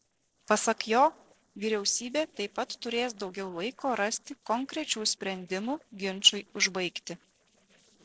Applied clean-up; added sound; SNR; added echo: neural separator model SepFormer DNS4.